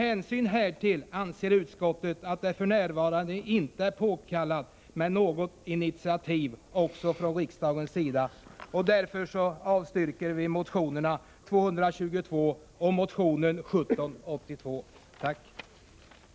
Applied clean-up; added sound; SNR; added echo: none; none; none; none.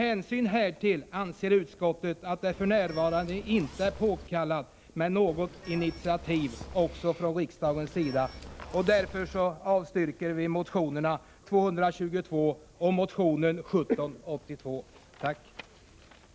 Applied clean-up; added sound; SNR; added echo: none; Zipper (clothing) / Telephone; 15 dB; none.